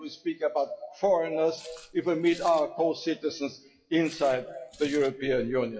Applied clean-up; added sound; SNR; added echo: classical method WPE with log-MMSE.